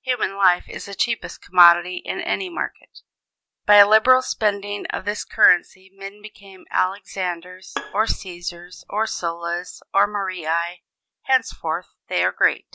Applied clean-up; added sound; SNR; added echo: none; Bowed string instrument; 15 dB; none.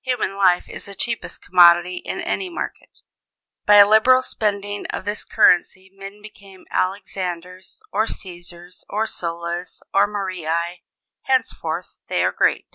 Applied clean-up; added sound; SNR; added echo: none; none; none; none.